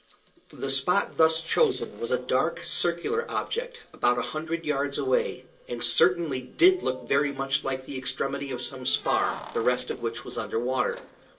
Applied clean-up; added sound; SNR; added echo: neural separator model SepFormer DNS4.